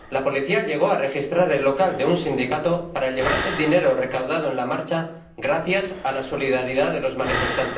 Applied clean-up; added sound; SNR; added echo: none; Breathing; 11 dB; reverberation time 0.6 s.